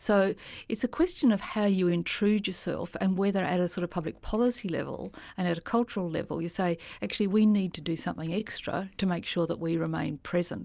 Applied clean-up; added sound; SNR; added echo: none; none; none; none.